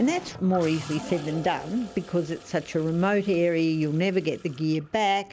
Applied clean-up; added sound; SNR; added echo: none; Toilet flush / Gurgling + Keyboard (musical); 18 dB; none.